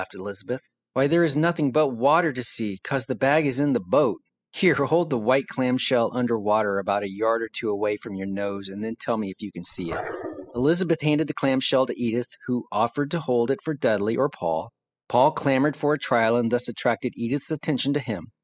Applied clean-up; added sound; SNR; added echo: classical method spectral subtraction.